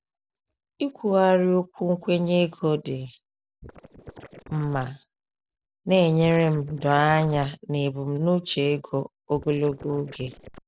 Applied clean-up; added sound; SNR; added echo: neural separator model SepFormer DNS4.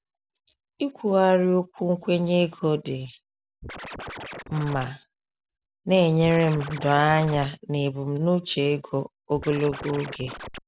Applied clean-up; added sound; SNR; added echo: none; Scratching (performance technique); 13 dB; none.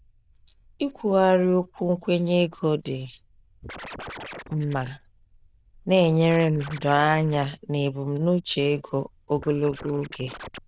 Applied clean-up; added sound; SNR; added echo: neural diffusion model UNIVERSE++.